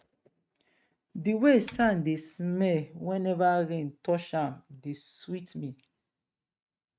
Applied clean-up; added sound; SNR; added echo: neural mask model RNNoise.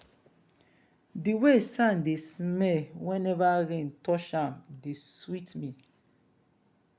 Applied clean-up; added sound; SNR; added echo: none; none; none; none.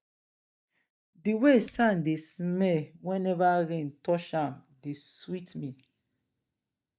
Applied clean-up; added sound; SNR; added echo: neural mask model DeepFilterNet 3.